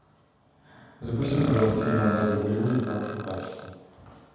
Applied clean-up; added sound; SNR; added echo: none; Burping, eructation; 8 dB; reverberation time 1.2 s.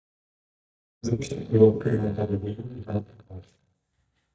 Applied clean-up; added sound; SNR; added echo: neural mask model DeepFilterNet 3.